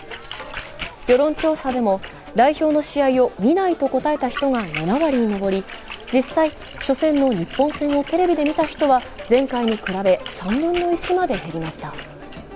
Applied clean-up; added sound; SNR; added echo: none; Splash, splatter; 15 dB; none.